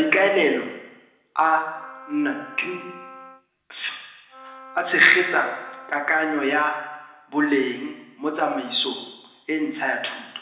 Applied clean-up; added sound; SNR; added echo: none; Wind instrument, woodwind instrument; 18 dB; reverberation time 1.0 s.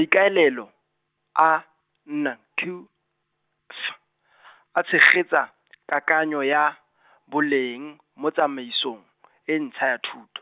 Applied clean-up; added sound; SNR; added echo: none; none; none; none.